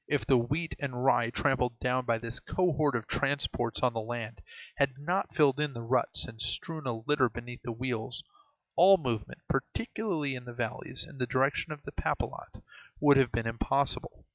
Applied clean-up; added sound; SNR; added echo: none; none; none; none.